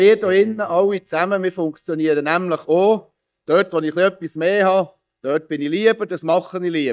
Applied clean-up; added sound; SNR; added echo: neural mask model DeepFilterNet 3.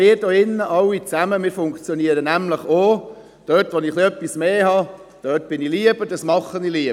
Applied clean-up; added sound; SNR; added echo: none; none; none; none.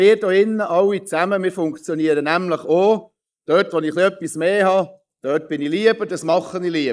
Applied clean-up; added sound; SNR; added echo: neural mask model Resemble Enhance denoiser.